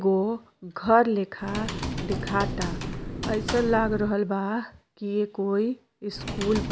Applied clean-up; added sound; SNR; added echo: none; Computer keyboard; 8 dB; none.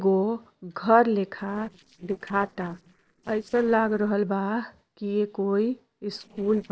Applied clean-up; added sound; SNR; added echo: neural separator model SepFormer DNS4.